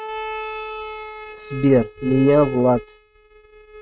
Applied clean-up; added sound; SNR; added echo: neural mask model RNNoise.